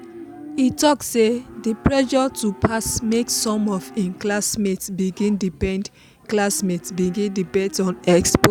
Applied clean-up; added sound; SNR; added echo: none; Livestock, farm animals, working animals; 19 dB; none.